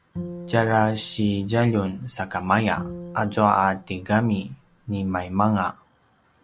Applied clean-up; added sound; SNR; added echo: none; Bowed string instrument; 16 dB; none.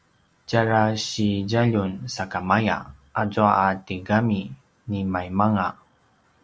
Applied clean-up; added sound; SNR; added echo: none; none; none; none.